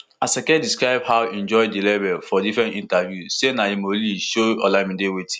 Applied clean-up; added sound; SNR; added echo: none; none; none; none.